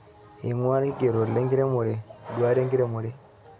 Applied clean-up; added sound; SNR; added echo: none; none; none; none.